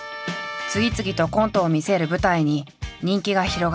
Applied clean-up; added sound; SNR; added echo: none; none; none; none.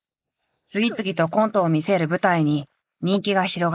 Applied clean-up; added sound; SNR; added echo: neural mask model Resemble Enhance denoiser.